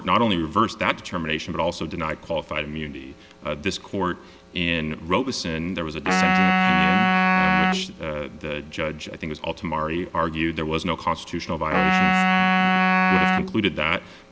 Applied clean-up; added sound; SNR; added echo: none; Wind instrument, woodwind instrument; -5 dB; none.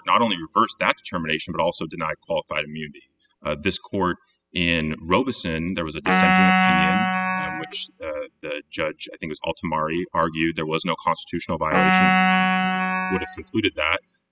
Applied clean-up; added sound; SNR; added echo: classical method spectral subtraction.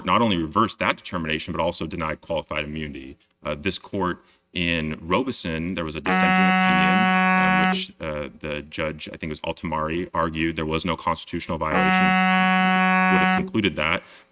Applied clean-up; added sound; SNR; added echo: neural mask model RNNoise.